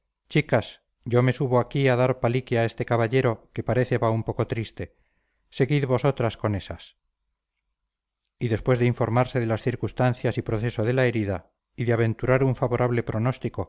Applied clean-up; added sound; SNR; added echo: none; none; none; none.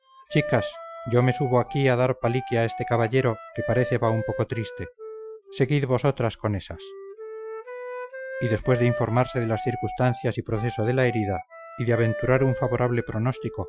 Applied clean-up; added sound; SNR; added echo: classical method Wiener filter.